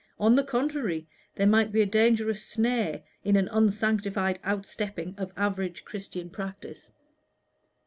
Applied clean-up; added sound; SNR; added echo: none; none; none; none.